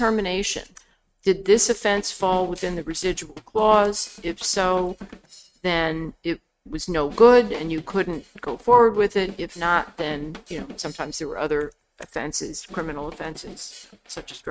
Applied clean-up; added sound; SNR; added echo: neural mask model RNNoise.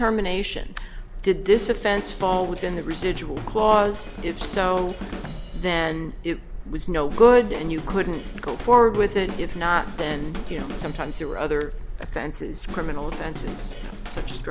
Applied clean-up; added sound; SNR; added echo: none; Drum / Drum kit; 15 dB; none.